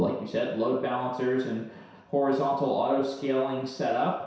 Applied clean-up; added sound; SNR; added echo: none; none; none; reverberation time 0.7 s.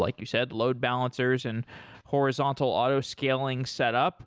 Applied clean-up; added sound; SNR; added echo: none; none; none; none.